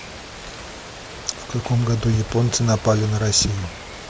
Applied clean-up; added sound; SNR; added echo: none; Rain; 14 dB; none.